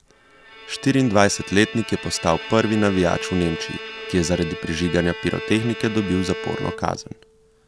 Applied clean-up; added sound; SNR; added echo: none; Bowed string instrument; 11 dB; none.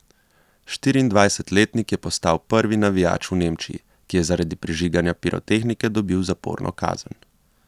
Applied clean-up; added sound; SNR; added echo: none; none; none; none.